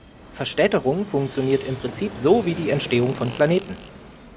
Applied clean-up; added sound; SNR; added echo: none; Fart + Fixed-wing aircraft, airplane; 14 dB; none.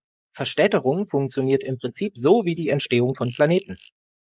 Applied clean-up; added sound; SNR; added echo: neural mask model Resemble Enhance denoiser.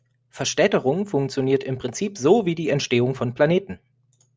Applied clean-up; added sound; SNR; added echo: none; none; none; none.